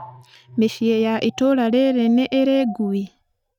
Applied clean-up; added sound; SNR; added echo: neural mask model RNNoise.